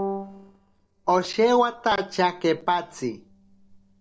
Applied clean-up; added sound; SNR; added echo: neural separator model SepFormer DNS4.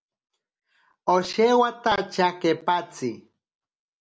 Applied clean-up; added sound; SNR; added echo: none; none; none; none.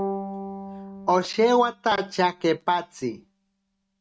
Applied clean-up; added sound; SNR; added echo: neural mask model RNNoise.